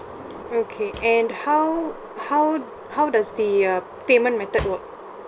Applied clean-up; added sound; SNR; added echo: none; Drawer open or close; 20 dB; none.